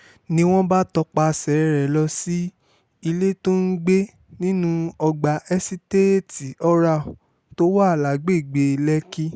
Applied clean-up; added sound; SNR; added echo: none; none; none; none.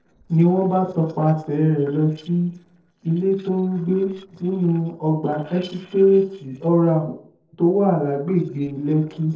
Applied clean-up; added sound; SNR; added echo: neural separator model SepFormer DNS4.